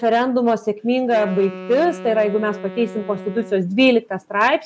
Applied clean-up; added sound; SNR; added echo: none; Wind instrument, woodwind instrument; 16 dB; none.